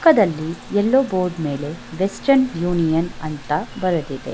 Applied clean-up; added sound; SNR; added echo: none; Trickle, dribble / Bathtub (filling or washing) / Water tap, faucet; 16 dB; none.